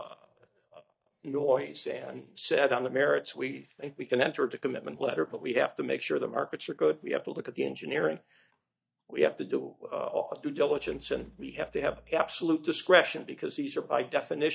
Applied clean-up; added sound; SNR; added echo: neural mask model DeepFilterNet 3.